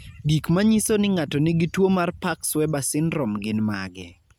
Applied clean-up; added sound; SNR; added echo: none; none; none; none.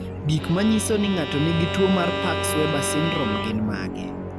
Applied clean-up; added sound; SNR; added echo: none; Musical instrument + Bowed string instrument; 3 dB; none.